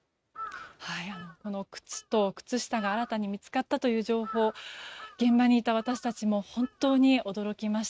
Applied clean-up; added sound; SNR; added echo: neural mask model RNNoise.